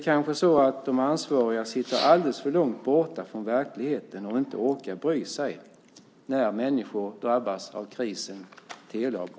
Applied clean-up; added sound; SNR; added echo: none; none; none; none.